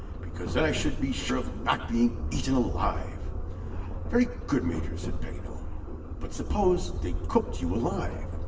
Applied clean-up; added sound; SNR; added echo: none; Subway, metro, underground; 2 dB; reverberation time 0.9 s.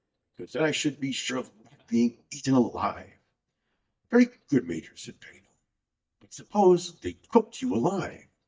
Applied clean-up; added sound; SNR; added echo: neural mask model DeepFilterNet 3.